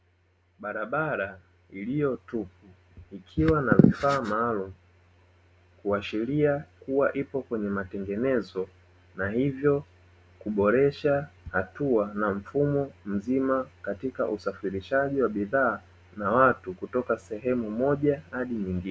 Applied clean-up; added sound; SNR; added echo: none; none; none; none.